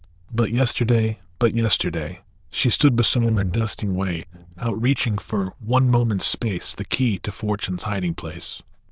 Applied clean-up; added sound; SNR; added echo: neural diffusion model UNIVERSE++.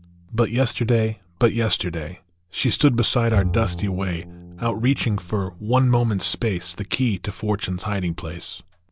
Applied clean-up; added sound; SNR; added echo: none; Bowed string instrument; 12 dB; none.